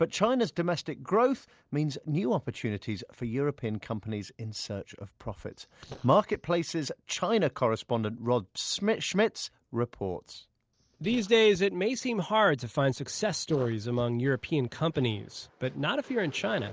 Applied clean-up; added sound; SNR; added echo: neural separator model SepFormer DNS4.